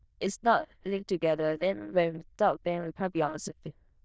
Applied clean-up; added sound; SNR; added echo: neural diffusion model UNIVERSE++.